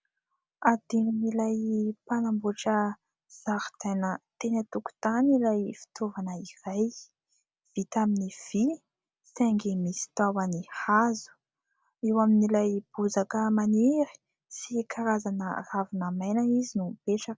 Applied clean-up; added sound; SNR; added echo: none; none; none; none.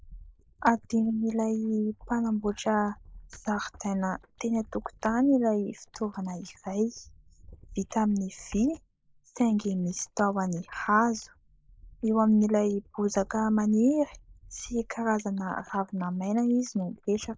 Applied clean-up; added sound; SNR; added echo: neural mask model Resemble Enhance denoiser.